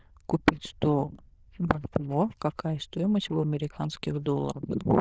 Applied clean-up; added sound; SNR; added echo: neural diffusion model UNIVERSE++.